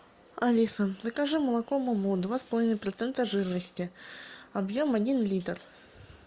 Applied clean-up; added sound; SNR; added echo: none; none; none; none.